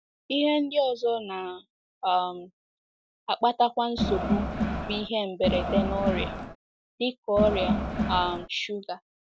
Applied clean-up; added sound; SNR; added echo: none; Crowd; 0 dB; none.